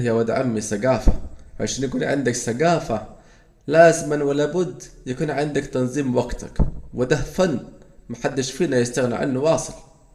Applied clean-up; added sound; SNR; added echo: none; none; none; reverberation time 0.5 s.